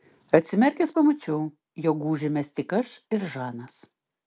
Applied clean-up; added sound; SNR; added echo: none; none; none; none.